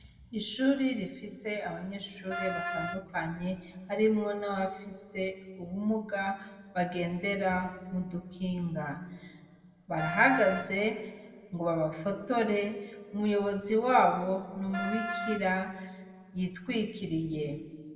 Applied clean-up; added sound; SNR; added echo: none; Wind instrument, woodwind instrument; 6 dB; reverberation time 1.4 s.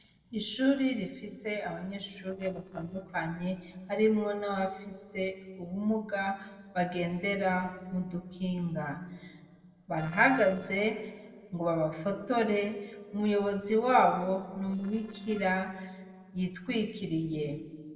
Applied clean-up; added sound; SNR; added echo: neural separator model SepFormer DNS4.